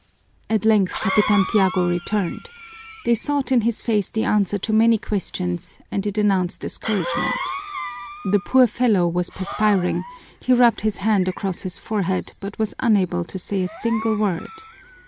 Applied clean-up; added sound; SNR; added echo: none; Cough; 12 dB; none.